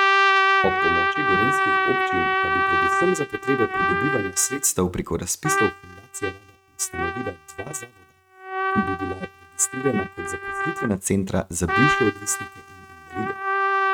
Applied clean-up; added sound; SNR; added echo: neural mask model RNNoise.